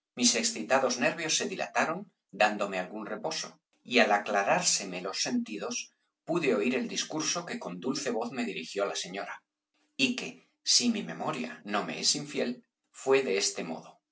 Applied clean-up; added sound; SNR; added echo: none; none; none; none.